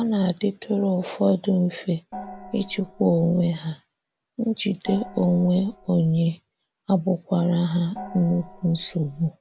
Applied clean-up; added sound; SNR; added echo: none; Gong; 17 dB; none.